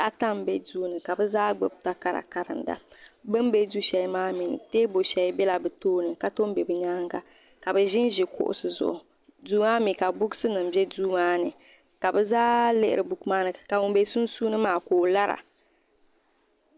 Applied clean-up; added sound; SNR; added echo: none; none; none; none.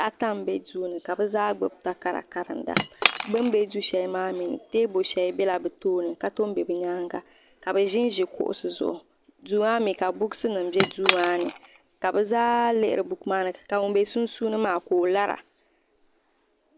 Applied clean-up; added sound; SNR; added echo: none; Cutlery, silverware / Chink, clink; 4 dB; none.